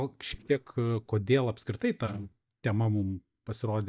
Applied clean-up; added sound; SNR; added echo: neural mask model DeepFilterNet 3.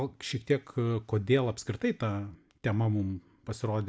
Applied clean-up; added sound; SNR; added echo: none; none; none; none.